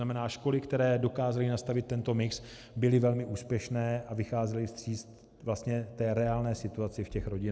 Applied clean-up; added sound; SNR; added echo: none; none; none; none.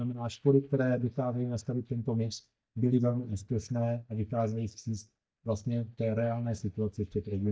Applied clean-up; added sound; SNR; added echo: neural mask model DeepFilterNet 3.